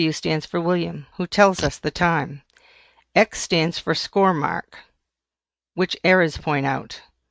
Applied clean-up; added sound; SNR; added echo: neural mask model RNNoise.